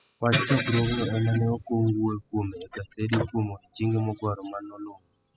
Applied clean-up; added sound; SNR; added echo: classical method spectral subtraction.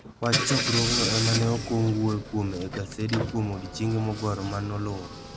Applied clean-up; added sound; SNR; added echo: none; Engine / Car; 4 dB; none.